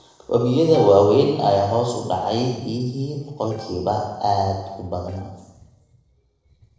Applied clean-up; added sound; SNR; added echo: neural separator model SepFormer DNS4.